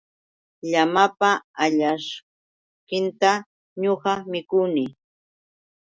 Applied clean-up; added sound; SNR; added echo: none; none; none; none.